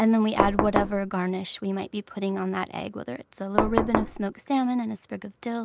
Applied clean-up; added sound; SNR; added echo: none; Knock; -1 dB; none.